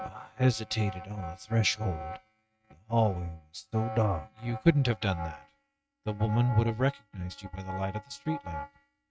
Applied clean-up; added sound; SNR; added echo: neural mask model RNNoise.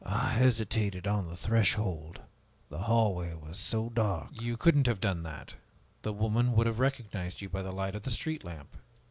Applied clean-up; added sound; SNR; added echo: none; none; none; none.